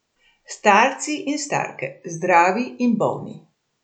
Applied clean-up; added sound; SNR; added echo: none; none; none; none.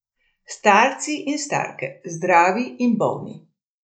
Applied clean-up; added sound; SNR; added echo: neural mask model Resemble Enhance denoiser.